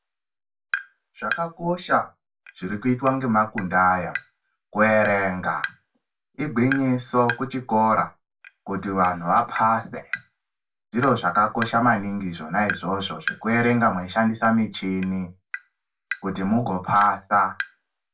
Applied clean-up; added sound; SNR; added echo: none; Tap; 14 dB; reverberation time 0.2 s.